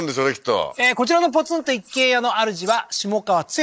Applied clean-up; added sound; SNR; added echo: neural mask model Resemble Enhance denoiser.